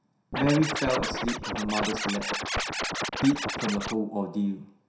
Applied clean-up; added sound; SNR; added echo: none; Scratching (performance technique); 2 dB; reverberation time 0.7 s.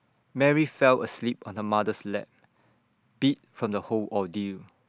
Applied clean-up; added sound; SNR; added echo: none; none; none; none.